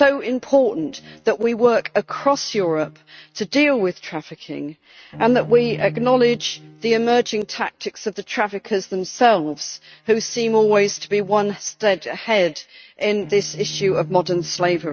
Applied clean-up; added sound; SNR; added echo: neural mask model RNNoise.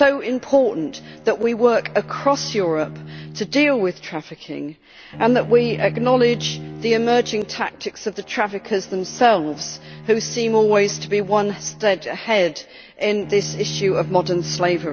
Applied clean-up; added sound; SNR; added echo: none; Bowed string instrument; 15 dB; none.